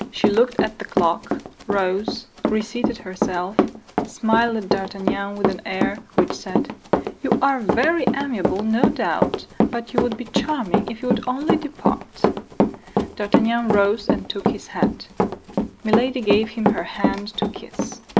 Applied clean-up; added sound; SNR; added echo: none; Run; -1 dB; none.